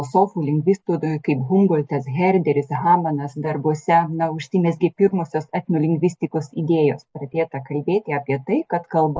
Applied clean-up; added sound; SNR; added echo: none; none; none; none.